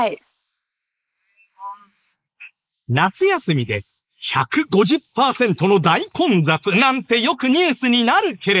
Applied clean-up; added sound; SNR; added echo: neural mask model Resemble Enhance denoiser.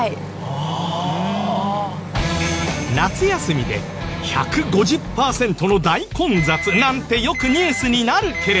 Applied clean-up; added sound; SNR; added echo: none; Microwave oven; 9 dB; none.